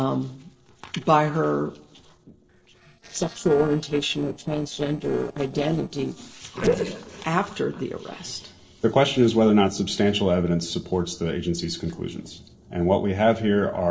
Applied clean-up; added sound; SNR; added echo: neural separator model SepFormer DNS4.